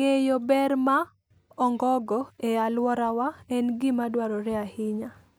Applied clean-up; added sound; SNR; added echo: none; none; none; none.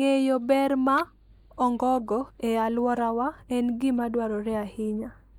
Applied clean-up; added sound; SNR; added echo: neural mask model DeepFilterNet 3.